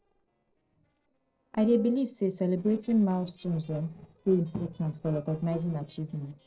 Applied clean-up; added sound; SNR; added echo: neural separator model SepFormer DNS4.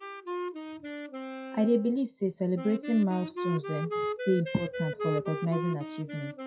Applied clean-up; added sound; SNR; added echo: classical method WPE with log-MMSE.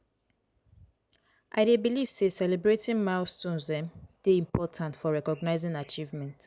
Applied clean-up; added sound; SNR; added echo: none; none; none; none.